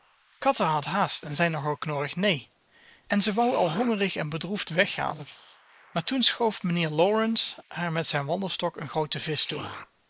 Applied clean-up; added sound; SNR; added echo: neural mask model Resemble Enhance denoiser.